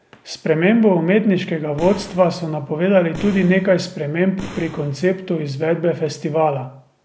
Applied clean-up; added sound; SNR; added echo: none; Boom; 17 dB; none.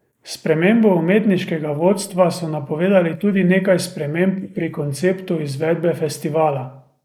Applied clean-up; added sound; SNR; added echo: neural mask model Resemble Enhance denoiser.